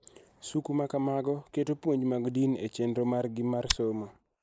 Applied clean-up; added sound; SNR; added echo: neural mask model Resemble Enhance denoiser.